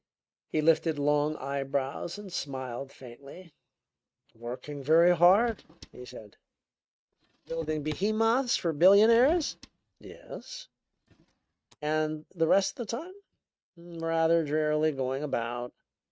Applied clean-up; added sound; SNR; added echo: neural mask model RNNoise.